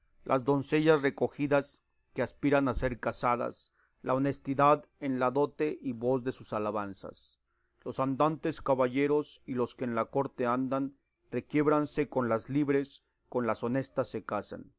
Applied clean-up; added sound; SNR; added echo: none; none; none; none.